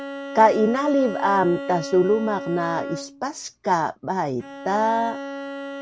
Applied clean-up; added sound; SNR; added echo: none; Bowed string instrument; 11 dB; none.